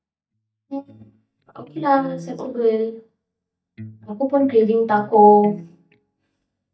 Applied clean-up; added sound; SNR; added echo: neural mask model DeepFilterNet 3.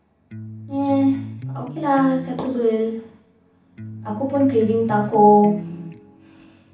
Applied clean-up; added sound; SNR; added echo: none; Electric guitar; 12 dB; reverberation time 0.7 s.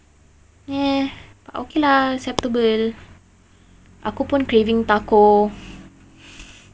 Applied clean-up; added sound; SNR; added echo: none; none; none; none.